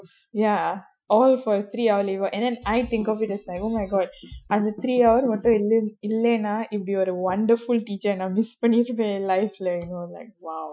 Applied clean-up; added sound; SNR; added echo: classical method Wiener filter.